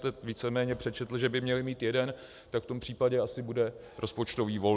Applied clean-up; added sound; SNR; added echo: none; none; none; none.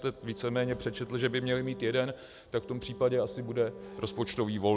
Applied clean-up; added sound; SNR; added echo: none; Bowed string instrument; 16 dB; none.